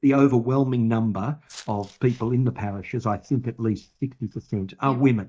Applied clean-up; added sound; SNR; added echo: neural mask model DeepFilterNet 3.